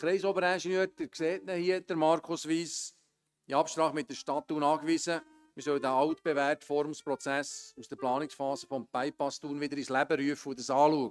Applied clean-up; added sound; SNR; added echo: neural mask model RNNoise.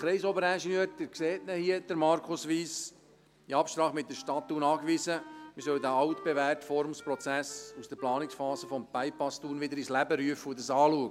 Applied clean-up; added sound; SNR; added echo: none; Wind instrument, woodwind instrument; 20 dB; none.